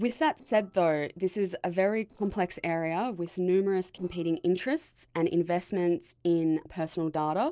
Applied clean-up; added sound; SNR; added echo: neural separator model SepFormer DNS4.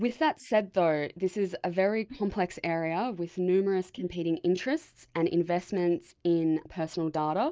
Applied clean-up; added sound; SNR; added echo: neural mask model Resemble Enhance denoiser.